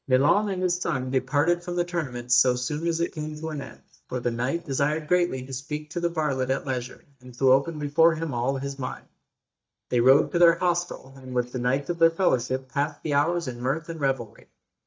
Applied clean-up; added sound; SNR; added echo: neural mask model DeepFilterNet 3.